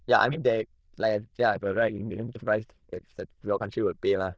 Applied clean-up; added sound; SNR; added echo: neural diffusion model UNIVERSE++.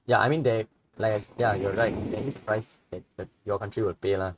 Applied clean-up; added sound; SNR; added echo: neural mask model RNNoise.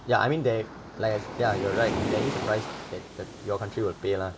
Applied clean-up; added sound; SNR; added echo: none; Waves, surf; 6 dB; none.